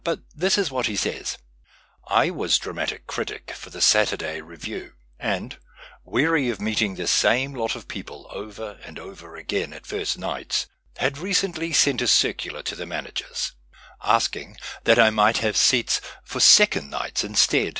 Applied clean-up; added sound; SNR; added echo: none; none; none; none.